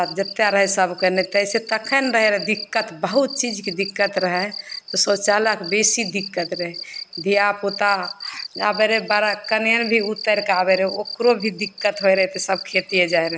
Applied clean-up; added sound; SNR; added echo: none; Cricket; 13 dB; none.